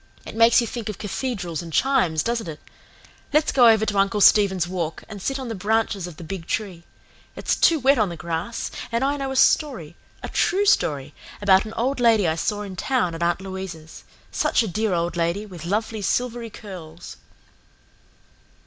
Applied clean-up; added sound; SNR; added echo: none; none; none; none.